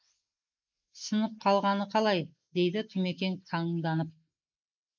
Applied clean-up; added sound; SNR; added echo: neural mask model Resemble Enhance denoiser.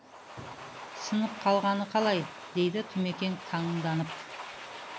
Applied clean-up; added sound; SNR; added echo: none; Domestic sounds, home sounds; 12 dB; none.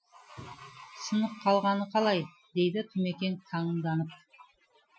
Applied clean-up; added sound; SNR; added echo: classical method Wiener filter.